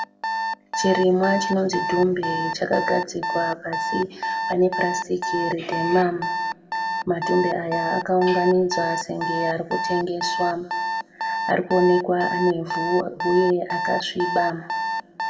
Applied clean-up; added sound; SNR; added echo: none; Alarm; 4 dB; reverberation time 1.6 s.